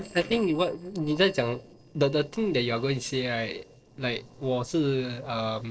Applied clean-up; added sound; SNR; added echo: neural separator model SepFormer DNS4.